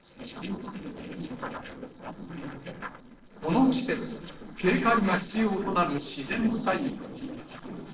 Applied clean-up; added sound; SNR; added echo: neural separator model SepFormer DNS4.